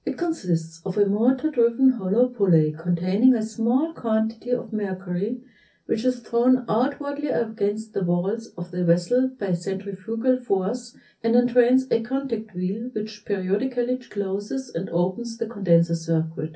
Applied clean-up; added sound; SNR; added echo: none; none; none; reverberation time 0.3 s.